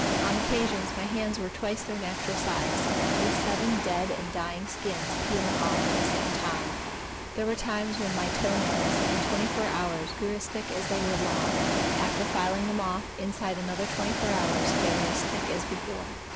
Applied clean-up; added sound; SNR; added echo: none; Ocean; -2 dB; none.